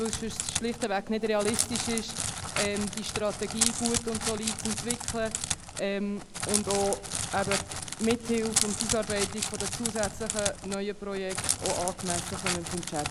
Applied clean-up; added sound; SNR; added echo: none; Crackle; 1 dB; none.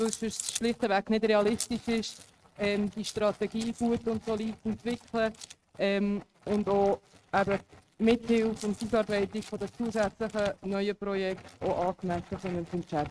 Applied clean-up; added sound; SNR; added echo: neural mask model RNNoise.